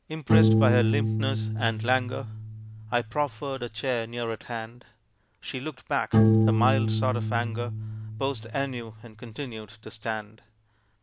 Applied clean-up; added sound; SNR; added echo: none; Piano; -3 dB; none.